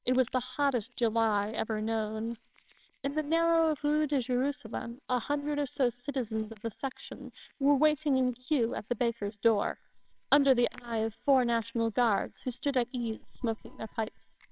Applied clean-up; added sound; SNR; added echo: neural separator model SepFormer WHAMR!.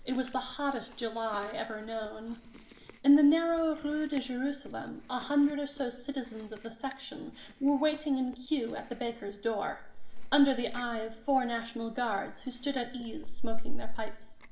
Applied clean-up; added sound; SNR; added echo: none; Chewing, mastication; 3 dB; reverberation time 2.0 s.